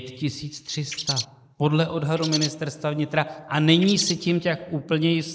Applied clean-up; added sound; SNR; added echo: neural mask model Resemble Enhance denoiser.